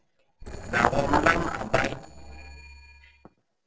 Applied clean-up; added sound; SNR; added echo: neural separator model SepFormer DNS4.